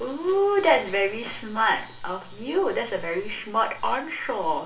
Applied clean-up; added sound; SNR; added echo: none; none; none; reverberation time 0.4 s.